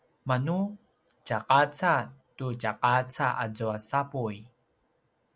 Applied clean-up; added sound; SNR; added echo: none; none; none; none.